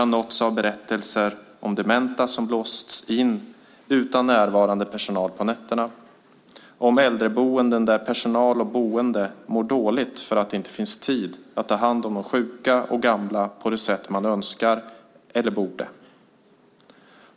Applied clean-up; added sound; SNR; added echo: none; none; none; none.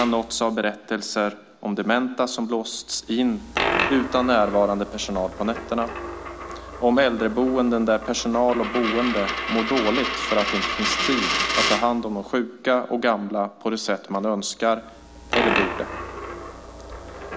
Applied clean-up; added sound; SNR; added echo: none; Coin (dropping); 5 dB; none.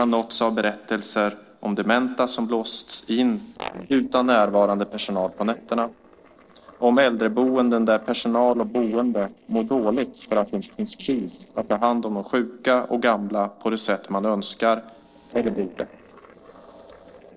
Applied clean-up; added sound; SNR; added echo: neural separator model SepFormer DNS4.